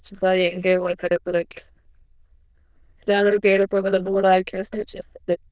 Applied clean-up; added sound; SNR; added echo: neural diffusion model UNIVERSE++.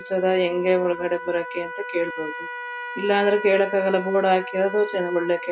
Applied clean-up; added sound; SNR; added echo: none; Trumpet; 11 dB; none.